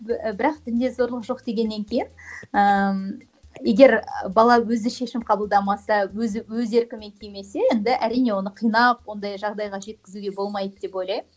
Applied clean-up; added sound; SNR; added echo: none; none; none; none.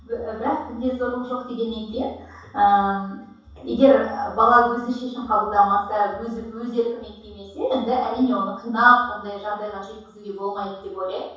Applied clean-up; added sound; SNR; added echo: none; none; none; reverberation time 0.7 s.